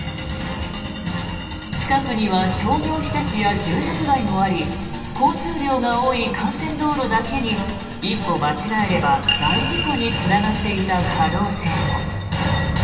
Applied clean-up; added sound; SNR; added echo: none; none; none; reverberation time 2.6 s.